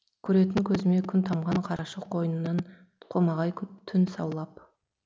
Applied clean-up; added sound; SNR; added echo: none; none; none; none.